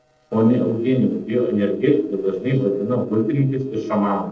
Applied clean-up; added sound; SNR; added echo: neural separator model SepFormer DNS4.